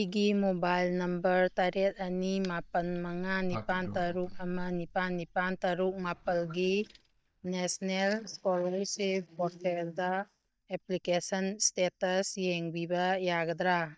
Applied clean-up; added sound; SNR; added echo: neural mask model DeepFilterNet 3.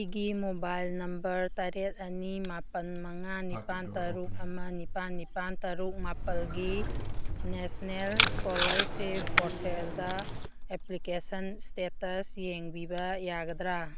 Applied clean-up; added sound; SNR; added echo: none; Sliding door + Packing tape, duct tape; -3 dB; none.